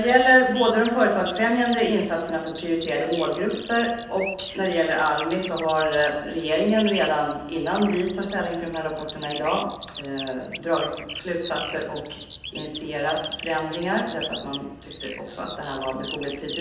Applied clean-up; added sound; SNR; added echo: none; Bird vocalization, bird call, bird song; 9 dB; reverberation time 0.9 s.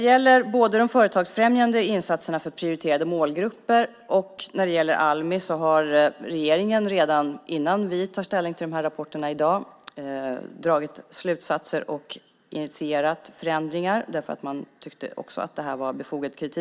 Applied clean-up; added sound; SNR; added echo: none; none; none; none.